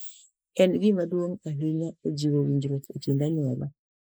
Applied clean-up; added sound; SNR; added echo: neural mask model Resemble Enhance denoiser.